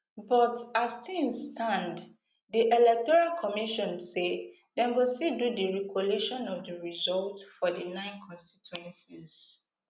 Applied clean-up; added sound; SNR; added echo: none; none; none; none.